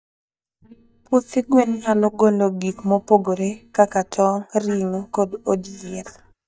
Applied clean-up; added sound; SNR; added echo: neural mask model DeepFilterNet 3.